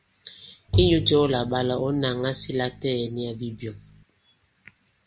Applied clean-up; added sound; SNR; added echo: none; Bowed string instrument; 7 dB; none.